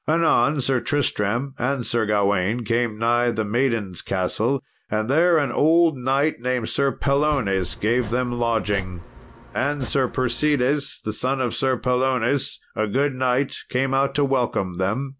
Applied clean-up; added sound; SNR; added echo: none; Domestic sounds, home sounds; 17 dB; none.